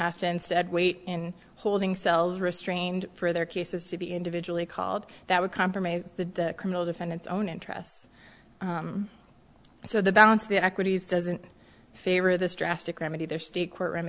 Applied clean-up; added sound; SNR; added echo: none; none; none; none.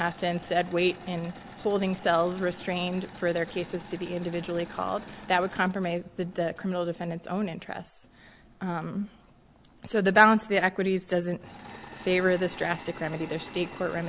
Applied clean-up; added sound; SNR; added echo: none; Engine / Mechanisms; 18 dB; none.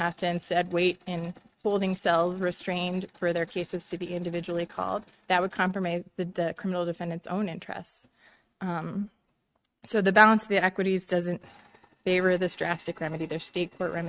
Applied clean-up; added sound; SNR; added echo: neural mask model RNNoise.